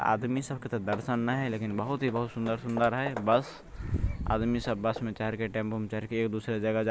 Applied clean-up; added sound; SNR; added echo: none; Hammer / Wood; 16 dB; none.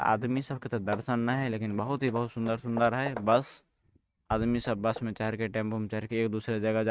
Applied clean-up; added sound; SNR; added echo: neural mask model RNNoise.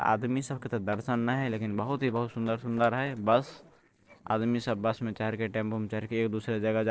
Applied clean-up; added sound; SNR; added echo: neural separator model SepFormer DNS4.